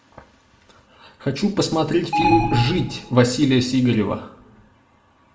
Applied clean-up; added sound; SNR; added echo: none; Alarm; 1 dB; reverberation time 0.6 s.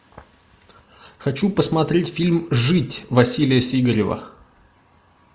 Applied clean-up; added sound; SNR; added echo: none; none; none; none.